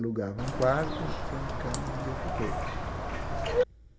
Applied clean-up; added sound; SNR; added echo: none; Bird; -2 dB; reverberation time 2.4 s.